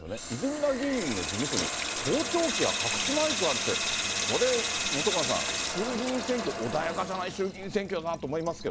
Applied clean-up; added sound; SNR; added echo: none; Sink (filling or washing) / Water tap, faucet; 1 dB; none.